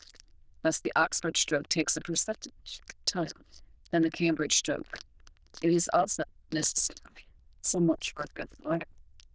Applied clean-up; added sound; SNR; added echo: neural diffusion model UNIVERSE++.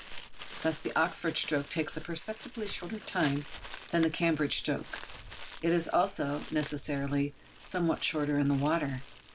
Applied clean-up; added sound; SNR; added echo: none; Cricket + Crumpling, crinkling; 13 dB; none.